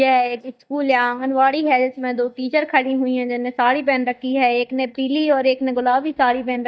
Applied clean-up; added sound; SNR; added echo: neural mask model DeepFilterNet 3.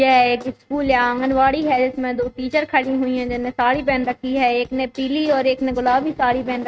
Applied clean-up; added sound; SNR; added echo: neural mask model RNNoise.